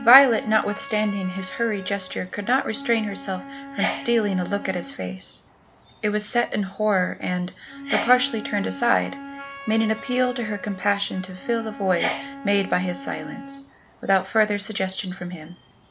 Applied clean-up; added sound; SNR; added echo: none; Sneeze + Wind instrument, woodwind instrument; 12 dB; none.